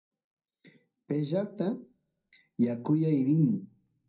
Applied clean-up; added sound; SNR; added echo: none; none; none; reverberation time 0.2 s.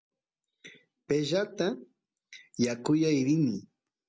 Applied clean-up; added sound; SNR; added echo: none; none; none; none.